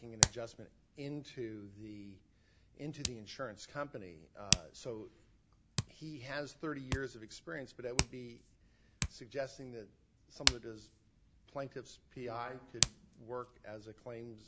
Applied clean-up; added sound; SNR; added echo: none; Hands; -5 dB; none.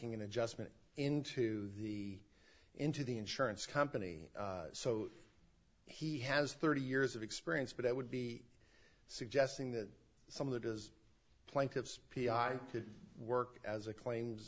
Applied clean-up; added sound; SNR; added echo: none; none; none; none.